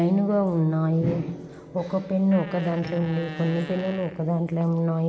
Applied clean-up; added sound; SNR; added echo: none; Fart; 16 dB; none.